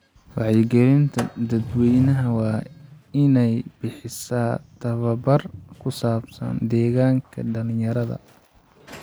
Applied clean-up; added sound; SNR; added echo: none; Sliding door; 17 dB; none.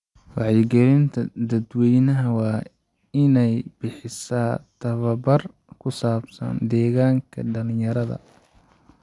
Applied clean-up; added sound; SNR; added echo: none; none; none; none.